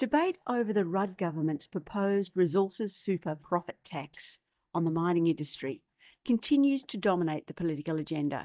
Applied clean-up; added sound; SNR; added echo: neural mask model DeepFilterNet 3.